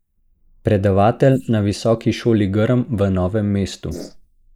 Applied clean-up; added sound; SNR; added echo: neural mask model Resemble Enhance denoiser.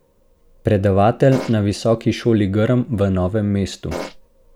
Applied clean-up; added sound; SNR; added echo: none; Fart; 10 dB; none.